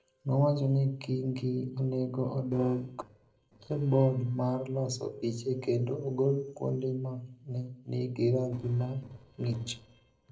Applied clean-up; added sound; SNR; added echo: neural separator model SepFormer DNS4.